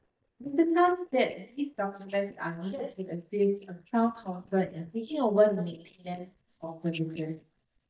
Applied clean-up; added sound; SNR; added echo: neural mask model DeepFilterNet 3.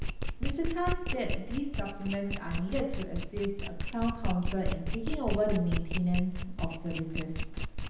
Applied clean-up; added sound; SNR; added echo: none; Domestic sounds, home sounds; -1 dB; reverberation time 0.9 s.